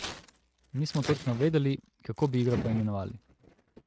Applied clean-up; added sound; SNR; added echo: neural mask model RNNoise.